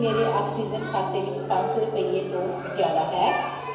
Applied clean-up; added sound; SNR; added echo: none; Bass guitar; 13 dB; reverberation time 1.0 s.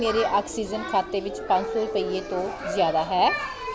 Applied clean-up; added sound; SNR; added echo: none; none; none; none.